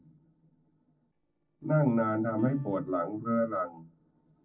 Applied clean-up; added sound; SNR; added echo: neural separator model SepFormer DNS4.